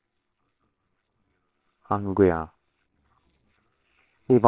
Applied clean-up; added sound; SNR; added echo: neural separator model SepFormer WHAMR!.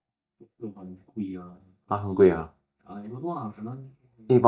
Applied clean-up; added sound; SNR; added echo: neural mask model DeepFilterNet 3.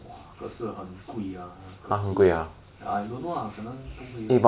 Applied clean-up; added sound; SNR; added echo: none; none; none; none.